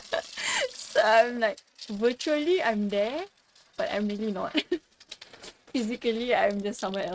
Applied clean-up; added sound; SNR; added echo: neural mask model RNNoise.